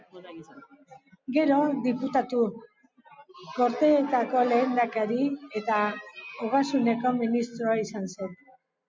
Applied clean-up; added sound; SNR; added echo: none; none; none; none.